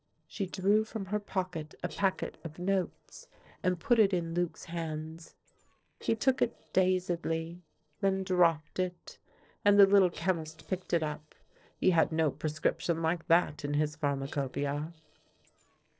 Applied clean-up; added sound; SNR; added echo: neural separator model SepFormer DNS4.